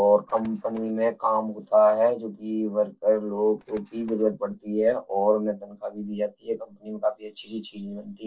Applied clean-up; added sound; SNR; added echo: neural separator model SepFormer DNS4.